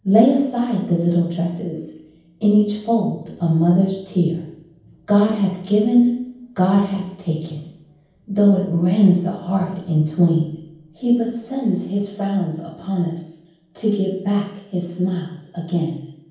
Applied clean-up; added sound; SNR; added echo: none; none; none; reverberation time 0.9 s.